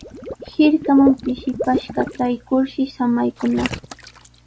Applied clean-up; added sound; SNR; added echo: none; Water / Liquid; 11 dB; none.